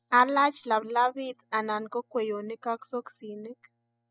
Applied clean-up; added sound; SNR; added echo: classical method spectral subtraction.